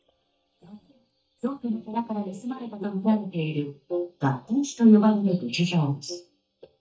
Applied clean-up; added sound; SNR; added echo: neural mask model DeepFilterNet 3.